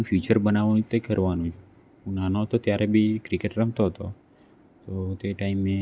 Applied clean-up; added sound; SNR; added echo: none; none; none; none.